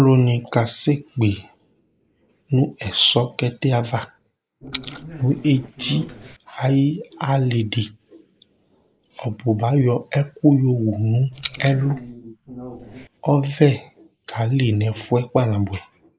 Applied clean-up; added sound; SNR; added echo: neural mask model Resemble Enhance denoiser.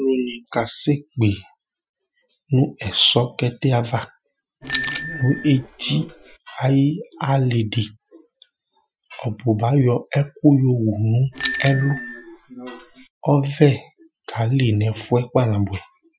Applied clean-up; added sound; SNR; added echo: classical method Wiener filter.